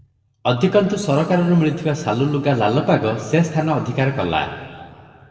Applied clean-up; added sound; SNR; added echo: none; none; none; reverberation time 2.0 s.